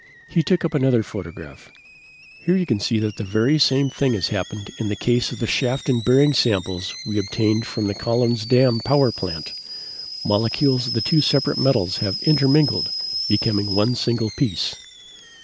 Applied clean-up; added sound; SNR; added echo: none; Boiling / Alarm; 11 dB; none.